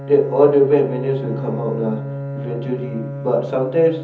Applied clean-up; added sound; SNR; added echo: none; Bowed string instrument; 8 dB; reverberation time 0.7 s.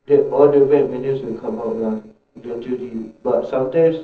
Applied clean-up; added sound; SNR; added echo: neural separator model SepFormer DNS4.